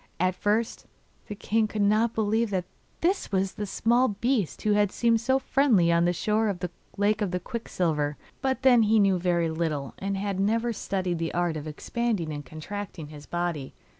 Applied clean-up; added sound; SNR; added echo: none; none; none; none.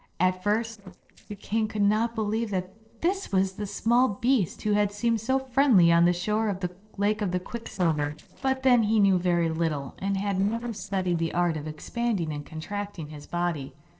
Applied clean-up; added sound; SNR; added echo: neural separator model SepFormer DNS4.